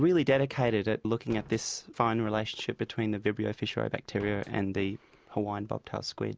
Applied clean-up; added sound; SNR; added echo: none; Slam; 18 dB; none.